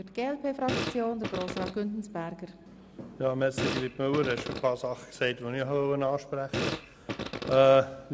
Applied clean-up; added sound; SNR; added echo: none; Fart; 6 dB; none.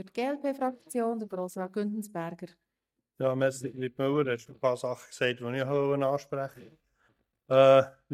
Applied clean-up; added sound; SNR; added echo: neural mask model DeepFilterNet 3.